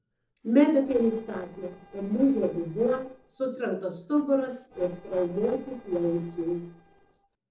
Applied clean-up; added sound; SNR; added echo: neural separator model SepFormer DNS4.